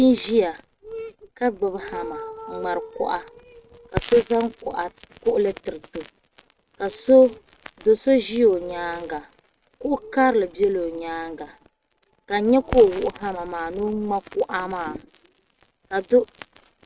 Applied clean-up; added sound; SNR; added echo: neural mask model RNNoise.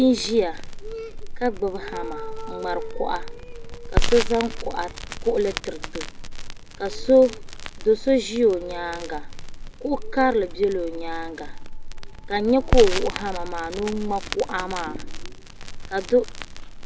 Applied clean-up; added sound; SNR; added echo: none; Crackle; 4 dB; none.